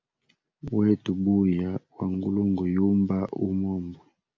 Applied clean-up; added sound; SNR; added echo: none; none; none; none.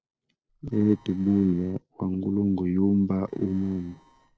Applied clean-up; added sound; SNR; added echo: neural separator model SepFormer DNS4.